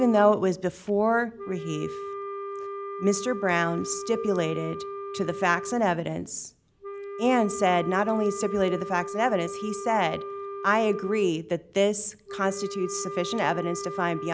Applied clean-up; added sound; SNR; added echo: none; Wind instrument, woodwind instrument; 10 dB; none.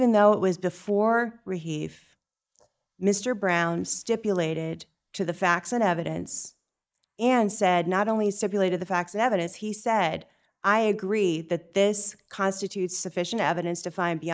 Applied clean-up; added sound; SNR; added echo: neural mask model Resemble Enhance denoiser.